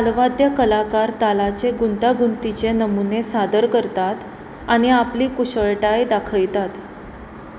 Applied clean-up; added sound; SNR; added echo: none; none; none; none.